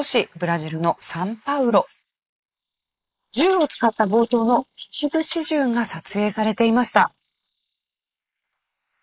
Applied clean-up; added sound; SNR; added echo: neural mask model Resemble Enhance denoiser.